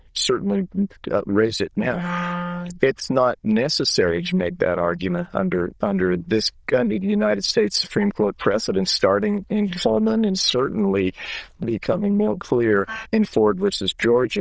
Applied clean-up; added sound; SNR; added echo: neural diffusion model UNIVERSE++.